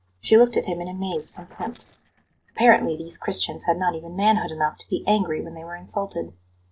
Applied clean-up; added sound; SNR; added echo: neural separator model SepFormer DNS4.